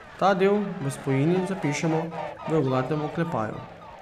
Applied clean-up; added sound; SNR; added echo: none; Fowl; 12 dB; none.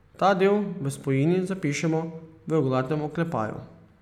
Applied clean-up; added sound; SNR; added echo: none; none; none; none.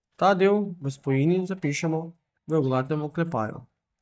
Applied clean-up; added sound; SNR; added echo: neural mask model DeepFilterNet 3.